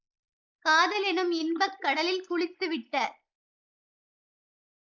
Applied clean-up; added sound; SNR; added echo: neural mask model Resemble Enhance denoiser.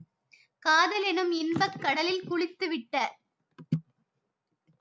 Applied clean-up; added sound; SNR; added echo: none; none; none; none.